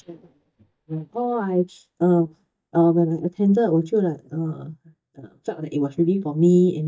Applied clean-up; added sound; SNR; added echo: neural mask model DeepFilterNet 3.